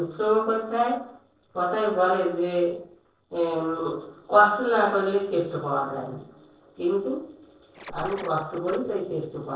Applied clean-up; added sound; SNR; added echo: neural separator model SepFormer DNS4.